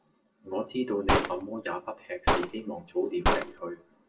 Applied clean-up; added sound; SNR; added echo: none; Gunshot, gunfire; -3 dB; reverberation time 0.3 s.